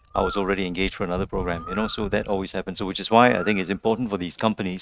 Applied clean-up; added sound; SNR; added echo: neural mask model RNNoise.